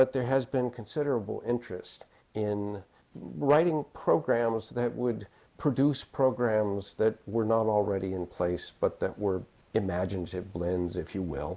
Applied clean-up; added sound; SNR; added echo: none; none; none; none.